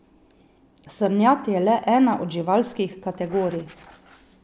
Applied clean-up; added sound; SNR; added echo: none; none; none; none.